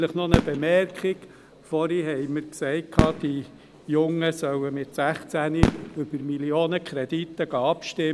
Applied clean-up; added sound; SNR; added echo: none; Fireworks; 4 dB; none.